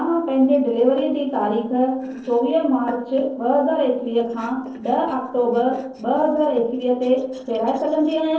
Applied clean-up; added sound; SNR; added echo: neural separator model SepFormer DNS4.